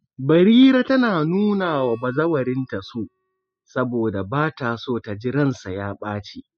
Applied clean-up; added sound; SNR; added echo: classical method spectral subtraction.